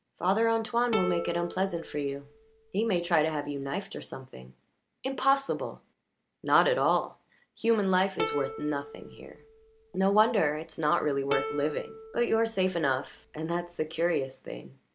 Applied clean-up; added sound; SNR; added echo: none; Plucked string instrument; 11 dB; none.